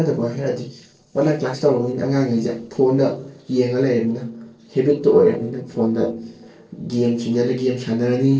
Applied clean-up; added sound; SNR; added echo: neural separator model SepFormer DNS4.